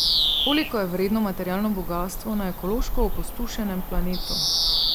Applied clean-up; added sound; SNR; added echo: none; Bird vocalization, bird call, bird song; -2 dB; none.